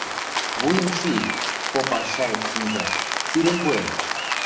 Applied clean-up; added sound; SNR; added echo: none; Rain; 0 dB; reverberation time 0.7 s.